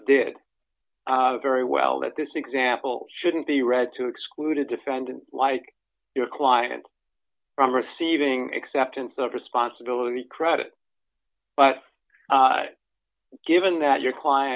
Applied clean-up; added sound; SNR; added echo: none; none; none; none.